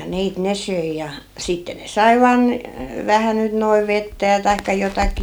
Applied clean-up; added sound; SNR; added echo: none; Crackle; 15 dB; none.